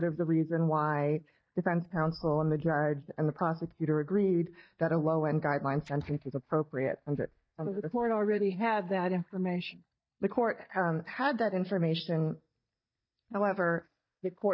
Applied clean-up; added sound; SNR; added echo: neural mask model DeepFilterNet 3.